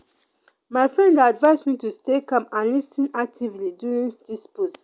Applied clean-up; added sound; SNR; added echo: none; none; none; none.